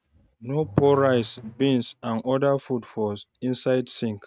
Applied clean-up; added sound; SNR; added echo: neural mask model RNNoise.